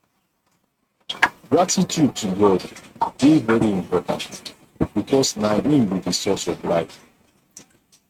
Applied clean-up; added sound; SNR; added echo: neural mask model RNNoise.